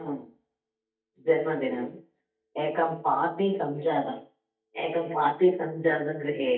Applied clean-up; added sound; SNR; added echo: neural mask model DeepFilterNet 3.